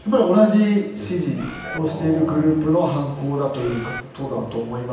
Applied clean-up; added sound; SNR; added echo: none; Bird; 13 dB; reverberation time 0.9 s.